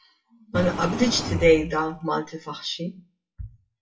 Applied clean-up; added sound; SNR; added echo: classical method WPE with log-MMSE.